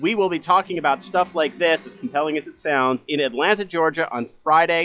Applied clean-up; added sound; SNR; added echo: classical method log-MMSE.